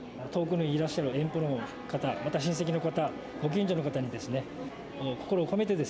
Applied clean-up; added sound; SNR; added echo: none; Wild animals + Wind instrument, woodwind instrument; 17 dB; none.